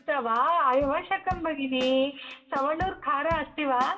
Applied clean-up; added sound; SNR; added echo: none; Drum / Drum kit; 17 dB; reverberation time 0.8 s.